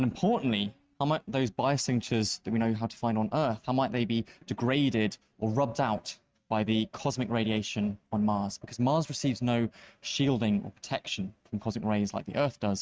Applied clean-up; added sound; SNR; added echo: neural mask model RNNoise.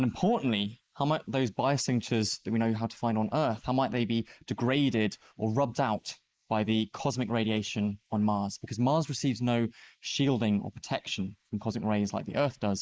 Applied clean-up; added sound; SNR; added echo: neural mask model Resemble Enhance denoiser.